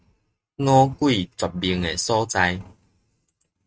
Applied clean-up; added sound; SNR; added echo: neural mask model RNNoise.